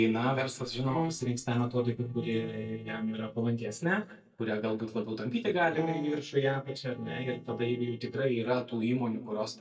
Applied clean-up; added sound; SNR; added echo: neural mask model DeepFilterNet 3.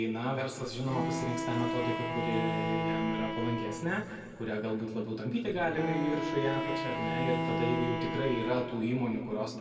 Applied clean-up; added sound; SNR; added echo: none; Bowed string instrument; 1 dB; reverberation time 1.9 s.